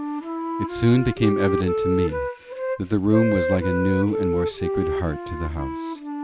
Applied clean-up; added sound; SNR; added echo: none; Wind instrument, woodwind instrument; 3 dB; none.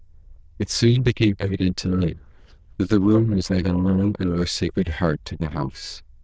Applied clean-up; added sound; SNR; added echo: neural diffusion model UNIVERSE++.